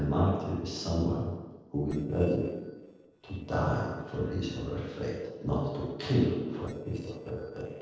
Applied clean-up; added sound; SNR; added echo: neural separator model SepFormer DNS4.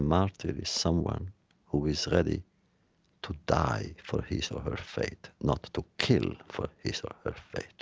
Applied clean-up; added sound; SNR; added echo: none; none; none; none.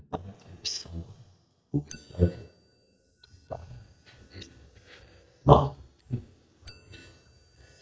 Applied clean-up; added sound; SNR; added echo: neural mask model DeepFilterNet 3.